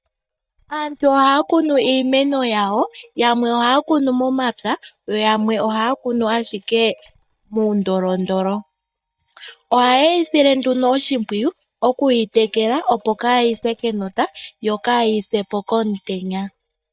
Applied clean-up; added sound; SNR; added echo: neural mask model DeepFilterNet 3.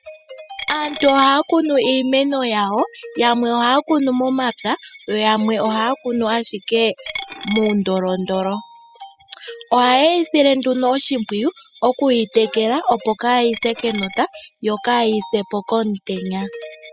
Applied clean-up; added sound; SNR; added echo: classical method spectral subtraction.